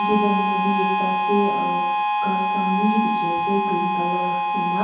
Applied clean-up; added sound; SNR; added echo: none; Harmonica; -3 dB; reverberation time 0.9 s.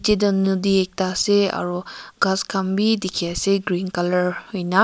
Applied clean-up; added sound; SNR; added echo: none; none; none; none.